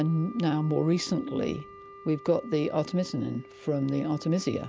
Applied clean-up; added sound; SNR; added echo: none; Wind instrument, woodwind instrument; 19 dB; none.